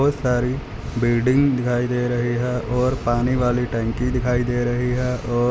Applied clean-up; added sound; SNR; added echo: none; none; none; none.